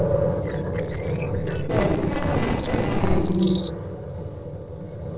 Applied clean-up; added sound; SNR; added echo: neural separator model SepFormer DNS4.